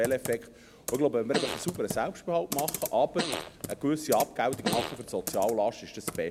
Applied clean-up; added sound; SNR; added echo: none; Computer keyboard + Fart; 7 dB; none.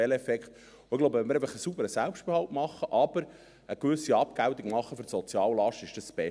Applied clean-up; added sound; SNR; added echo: none; none; none; none.